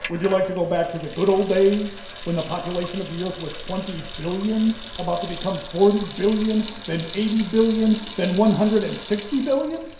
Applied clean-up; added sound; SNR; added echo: none; Sink (filling or washing) / Water tap, faucet; 9 dB; reverberation time 0.7 s.